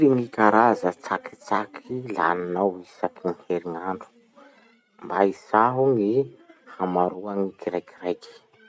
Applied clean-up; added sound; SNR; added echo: none; none; none; none.